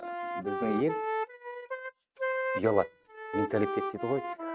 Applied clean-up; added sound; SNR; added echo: neural mask model RNNoise.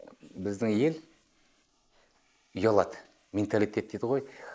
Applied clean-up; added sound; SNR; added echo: neural mask model Resemble Enhance denoiser.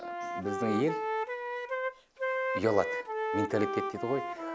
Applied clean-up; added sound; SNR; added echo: none; Wind instrument, woodwind instrument; 0 dB; none.